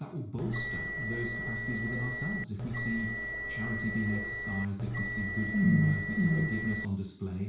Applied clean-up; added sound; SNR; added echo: none; Bell; 4 dB; reverberation time 0.6 s.